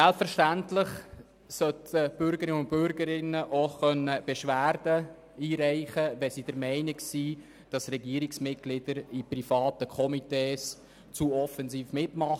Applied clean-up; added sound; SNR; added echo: none; none; none; none.